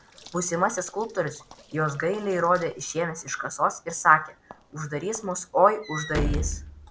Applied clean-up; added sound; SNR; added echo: none; Walk, footsteps / Slam; 10 dB; none.